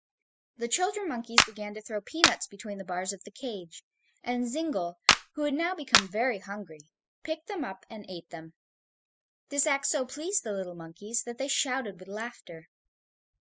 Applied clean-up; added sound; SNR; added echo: classical method spectral subtraction.